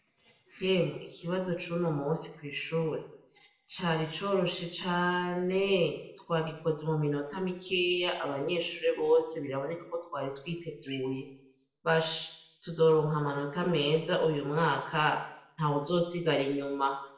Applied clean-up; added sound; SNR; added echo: none; none; none; reverberation time 0.7 s.